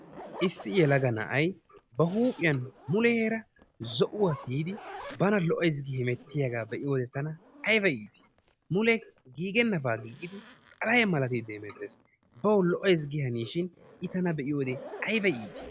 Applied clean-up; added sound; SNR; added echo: none; Zipper (clothing); 20 dB; none.